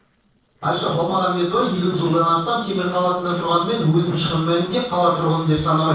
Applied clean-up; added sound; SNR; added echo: neural separator model SepFormer DNS4.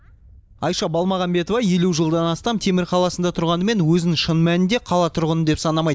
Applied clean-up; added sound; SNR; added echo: none; none; none; none.